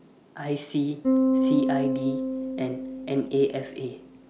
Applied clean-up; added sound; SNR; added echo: none; Bass guitar; -2 dB; none.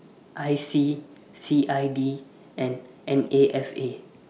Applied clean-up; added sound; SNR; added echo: none; none; none; none.